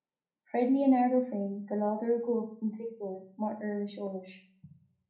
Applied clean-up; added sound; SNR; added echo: none; none; none; reverberation time 0.6 s.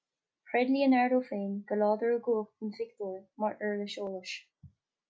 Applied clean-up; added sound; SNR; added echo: none; none; none; none.